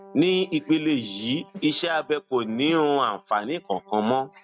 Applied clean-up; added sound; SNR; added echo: neural mask model RNNoise.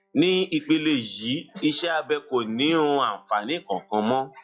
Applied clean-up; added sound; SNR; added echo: classical method log-MMSE.